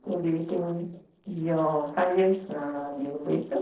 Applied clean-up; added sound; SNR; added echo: neural separator model SepFormer DNS4.